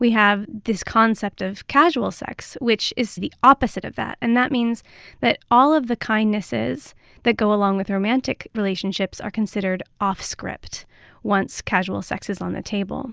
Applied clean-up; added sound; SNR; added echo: none; none; none; none.